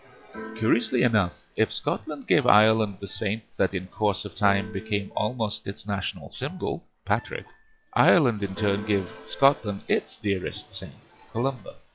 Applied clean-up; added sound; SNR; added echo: classical method log-MMSE.